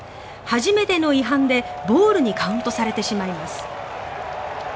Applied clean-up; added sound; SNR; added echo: none; none; none; none.